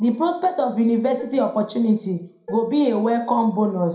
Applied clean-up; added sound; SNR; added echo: none; Dishes, pots, and pans; 20 dB; reverberation time 0.4 s.